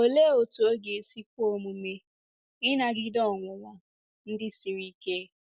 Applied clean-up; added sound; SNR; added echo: none; none; none; none.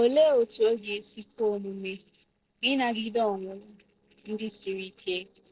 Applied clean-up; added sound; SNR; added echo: neural separator model SepFormer DNS4.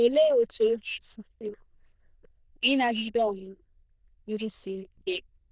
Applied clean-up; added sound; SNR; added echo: neural diffusion model UNIVERSE++.